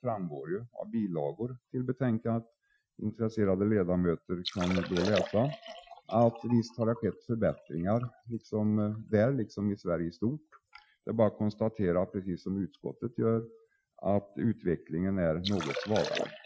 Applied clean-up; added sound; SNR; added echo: classical method Wiener filter.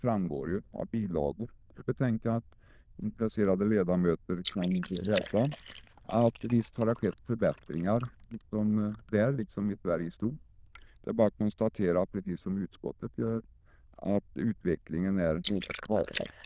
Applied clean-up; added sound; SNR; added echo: neural diffusion model UNIVERSE++.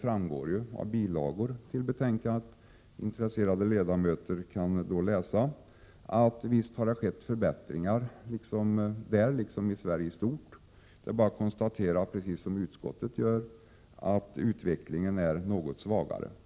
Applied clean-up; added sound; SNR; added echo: none; none; none; none.